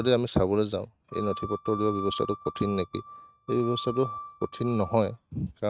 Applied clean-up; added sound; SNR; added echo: neural mask model RNNoise.